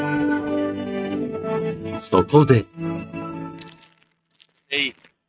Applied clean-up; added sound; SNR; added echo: neural mask model RNNoise.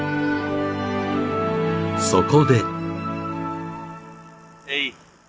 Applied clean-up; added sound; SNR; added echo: none; none; none; none.